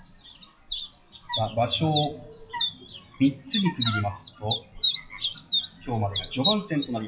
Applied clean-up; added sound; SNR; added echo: classical method WPE with log-MMSE.